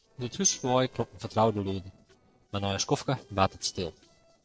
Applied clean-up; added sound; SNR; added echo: neural separator model SepFormer DNS4.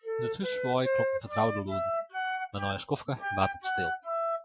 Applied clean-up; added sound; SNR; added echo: classical method Wiener filter.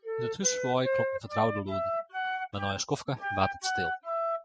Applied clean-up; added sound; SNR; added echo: classical method spectral subtraction.